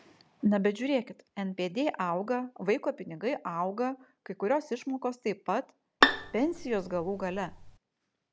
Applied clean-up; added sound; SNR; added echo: none; Bowed string instrument; -1 dB; none.